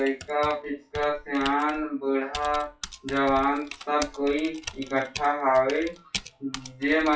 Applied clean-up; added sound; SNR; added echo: classical method WPE with log-MMSE.